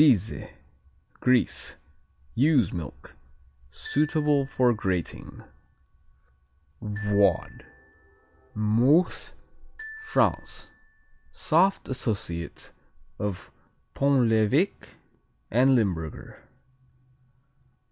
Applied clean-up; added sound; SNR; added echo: none; Glockenspiel; 19 dB; none.